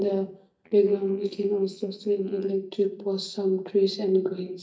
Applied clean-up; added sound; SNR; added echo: neural mask model DeepFilterNet 3.